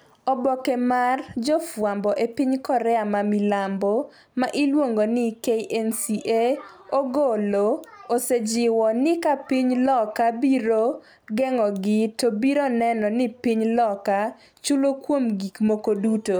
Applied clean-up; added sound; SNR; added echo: none; none; none; none.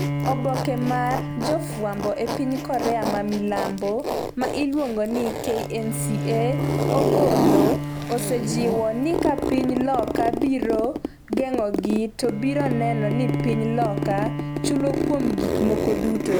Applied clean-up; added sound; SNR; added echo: none; Bowed string instrument + Zipper (clothing); 0 dB; none.